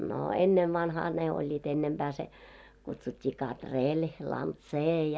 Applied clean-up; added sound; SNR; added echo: none; none; none; none.